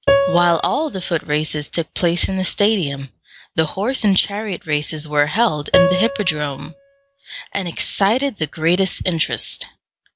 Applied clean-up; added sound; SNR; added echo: none; Piano; 4 dB; none.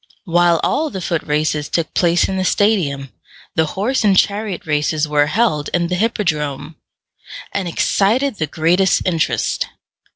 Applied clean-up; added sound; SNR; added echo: none; none; none; none.